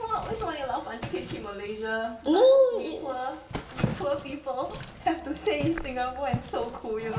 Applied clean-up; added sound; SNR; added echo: none; Zipper (clothing); 10 dB; reverberation time 0.7 s.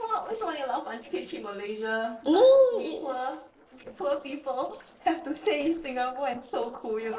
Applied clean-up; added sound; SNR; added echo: neural separator model SepFormer DNS4.